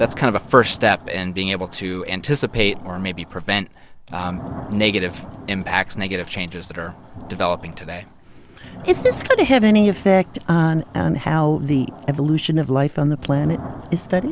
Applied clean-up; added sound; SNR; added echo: none; Thunder / Rain; 17 dB; none.